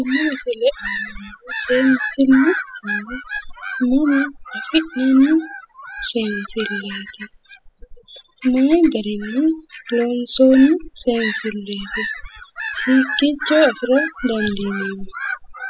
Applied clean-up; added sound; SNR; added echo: classical method spectral subtraction.